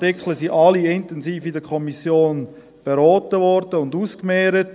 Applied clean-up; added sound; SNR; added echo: none; none; none; none.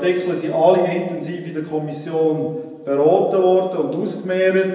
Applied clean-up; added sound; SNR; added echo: none; none; none; reverberation time 1.0 s.